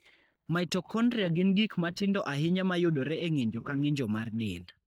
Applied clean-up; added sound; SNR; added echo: neural mask model DeepFilterNet 3.